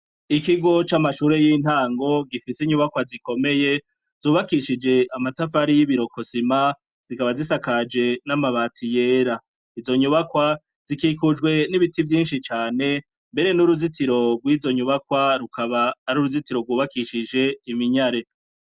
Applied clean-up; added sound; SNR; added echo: none; none; none; none.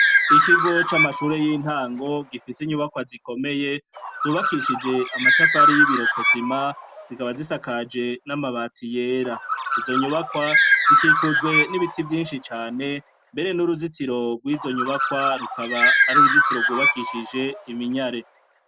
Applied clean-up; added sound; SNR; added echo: none; Bird; -3 dB; none.